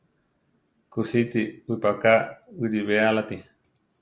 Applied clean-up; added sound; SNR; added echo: none; none; none; none.